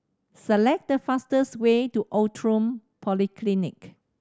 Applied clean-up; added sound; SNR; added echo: none; none; none; none.